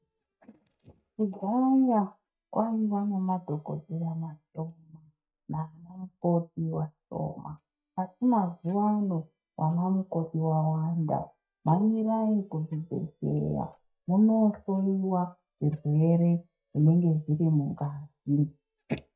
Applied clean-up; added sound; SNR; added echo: neural mask model DeepFilterNet 3.